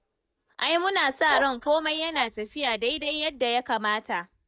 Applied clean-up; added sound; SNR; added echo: neural mask model DeepFilterNet 3.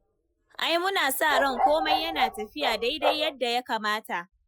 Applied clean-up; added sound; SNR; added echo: classical method Wiener filter.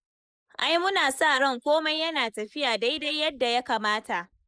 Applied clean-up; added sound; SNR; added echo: neural mask model Resemble Enhance denoiser.